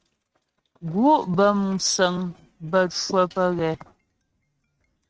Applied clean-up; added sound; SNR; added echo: neural mask model RNNoise.